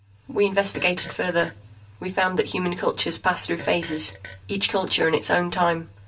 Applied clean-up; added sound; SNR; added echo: none; Fart; 19 dB; reverberation time 0.2 s.